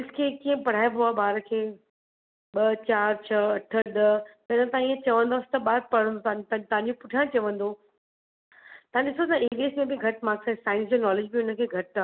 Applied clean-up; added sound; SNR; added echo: none; none; none; none.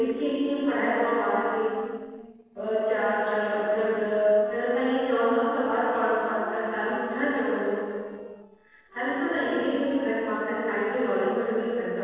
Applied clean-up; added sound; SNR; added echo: neural separator model SepFormer DNS4.